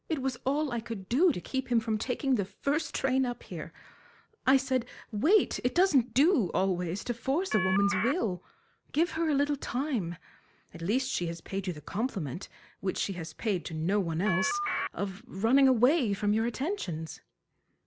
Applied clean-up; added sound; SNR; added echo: none; Telephone; 2 dB; none.